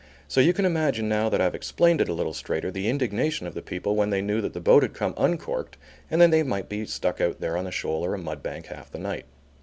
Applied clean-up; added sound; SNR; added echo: none; none; none; none.